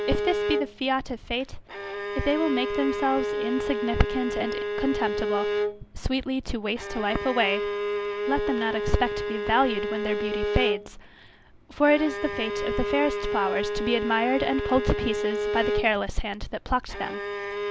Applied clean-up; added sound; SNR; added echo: none; Bowed string instrument; 2 dB; none.